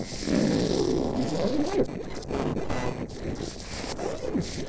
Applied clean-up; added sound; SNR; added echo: neural separator model SepFormer DNS4.